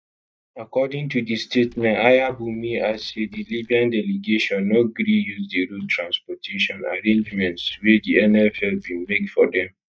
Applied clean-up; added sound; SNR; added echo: neural mask model DeepFilterNet 3.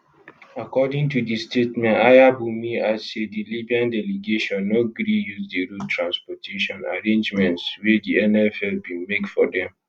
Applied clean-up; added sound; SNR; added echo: none; none; none; none.